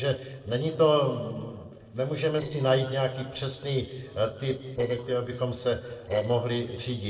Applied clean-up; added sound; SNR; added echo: neural separator model SepFormer DNS4.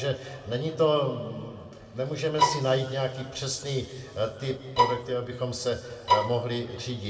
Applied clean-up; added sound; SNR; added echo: none; Bowed string instrument; -3 dB; reverberation time 1.8 s.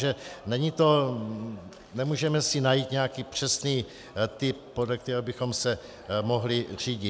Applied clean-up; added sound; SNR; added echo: none; none; none; none.